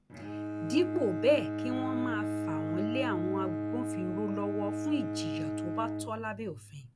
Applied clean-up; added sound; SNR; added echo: none; Bowed string instrument; 1 dB; none.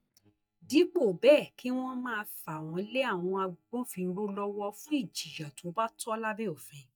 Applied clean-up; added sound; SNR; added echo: neural mask model DeepFilterNet 3.